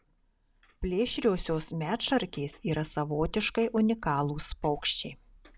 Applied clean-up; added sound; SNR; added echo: none; none; none; none.